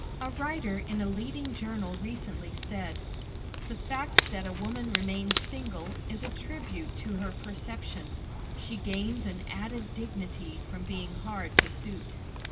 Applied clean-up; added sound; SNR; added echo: none; Crackle; -2 dB; reverberation time 1.7 s.